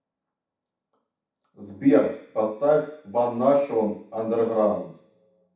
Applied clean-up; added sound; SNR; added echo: none; none; none; reverberation time 0.7 s.